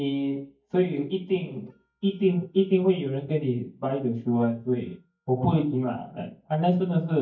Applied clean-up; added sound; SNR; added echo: neural mask model DeepFilterNet 3.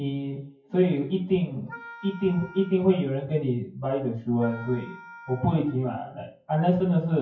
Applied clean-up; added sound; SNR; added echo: classical method WPE with log-MMSE.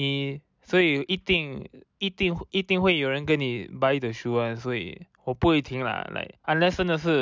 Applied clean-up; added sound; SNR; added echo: none; none; none; none.